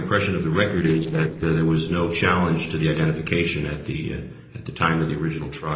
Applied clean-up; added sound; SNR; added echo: neural separator model SepFormer DNS4.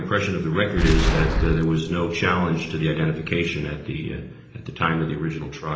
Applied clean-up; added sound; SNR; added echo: none; Boom; 2 dB; reverberation time 0.9 s.